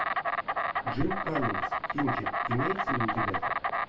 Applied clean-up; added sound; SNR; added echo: none; Insect; -3 dB; reverberation time 0.2 s.